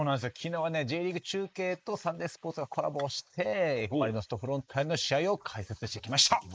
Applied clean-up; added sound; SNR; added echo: neural mask model Resemble Enhance denoiser.